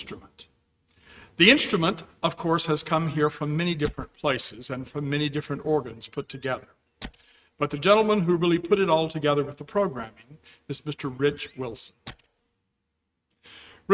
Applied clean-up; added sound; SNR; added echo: neural mask model RNNoise.